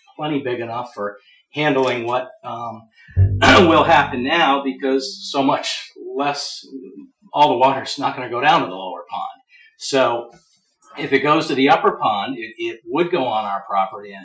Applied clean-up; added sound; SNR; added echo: classical method Wiener filter.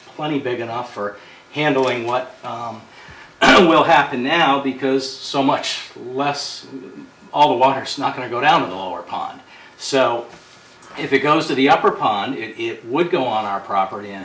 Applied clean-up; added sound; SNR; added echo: none; none; none; none.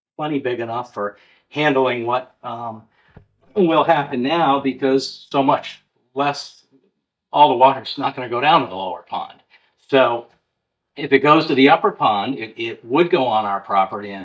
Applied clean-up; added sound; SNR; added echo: neural mask model DeepFilterNet 3.